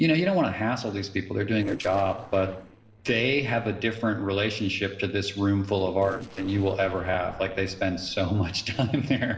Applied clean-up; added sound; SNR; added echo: neural separator model SepFormer DNS4.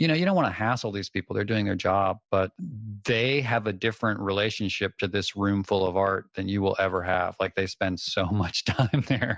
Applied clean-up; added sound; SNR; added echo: none; none; none; none.